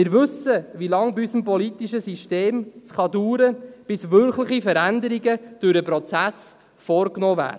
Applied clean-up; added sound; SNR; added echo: none; none; none; none.